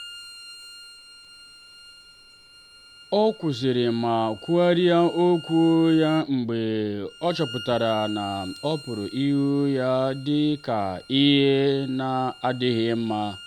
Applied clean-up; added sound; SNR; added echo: none; Bowed string instrument; 19 dB; none.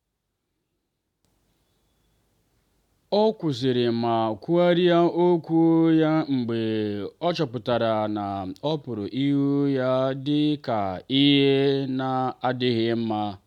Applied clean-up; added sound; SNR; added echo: none; none; none; none.